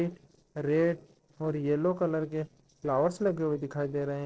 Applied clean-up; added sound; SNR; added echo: neural separator model SepFormer DNS4.